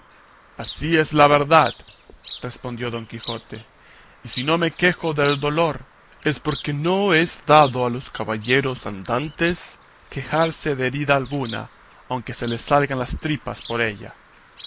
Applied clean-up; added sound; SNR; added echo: neural mask model Resemble Enhance denoiser.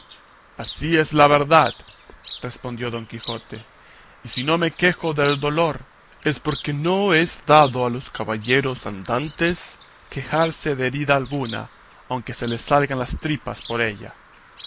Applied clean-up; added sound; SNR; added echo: none; Chirp, tweet; 20 dB; none.